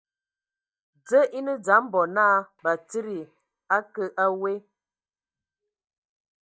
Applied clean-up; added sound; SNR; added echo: neural mask model DeepFilterNet 3.